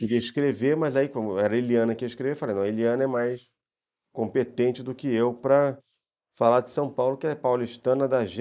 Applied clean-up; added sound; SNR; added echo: neural mask model Resemble Enhance denoiser.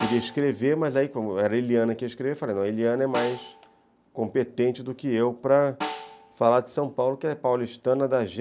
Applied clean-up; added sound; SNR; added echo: none; Snare drum; 15 dB; none.